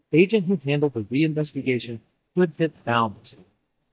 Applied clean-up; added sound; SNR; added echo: neural mask model DeepFilterNet 3.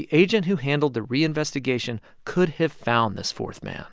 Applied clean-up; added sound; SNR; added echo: none; none; none; none.